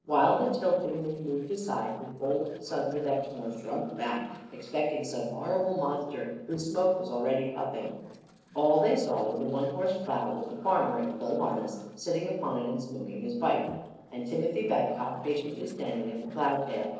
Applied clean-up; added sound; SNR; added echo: neural separator model SepFormer DNS4.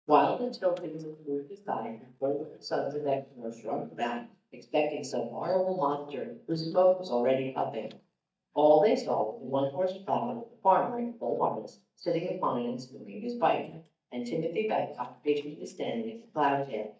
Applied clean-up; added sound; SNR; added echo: neural mask model DeepFilterNet 3.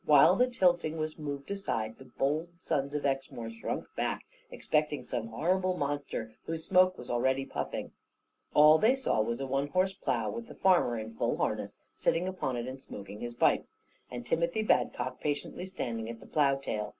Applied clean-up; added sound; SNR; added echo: none; none; none; none.